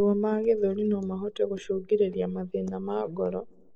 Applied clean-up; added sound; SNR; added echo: neural mask model Resemble Enhance denoiser.